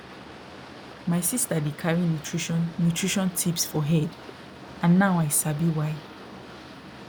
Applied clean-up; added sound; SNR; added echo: none; Boat, Water vehicle; 16 dB; none.